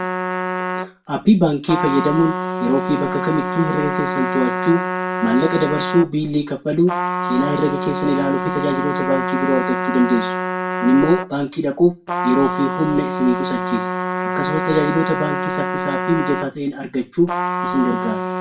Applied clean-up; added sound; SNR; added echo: none; Trumpet; 3 dB; reverberation time 0.2 s.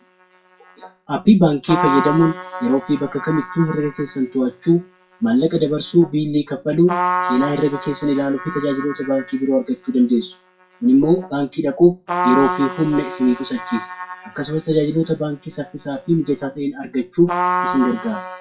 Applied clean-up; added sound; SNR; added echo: classical method WPE with log-MMSE.